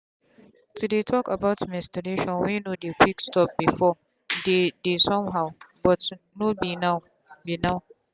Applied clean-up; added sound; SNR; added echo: none; none; none; none.